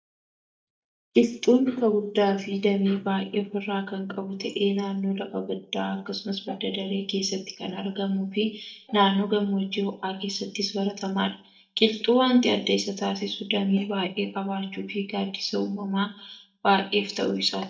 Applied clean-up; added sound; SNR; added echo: neural mask model DeepFilterNet 3.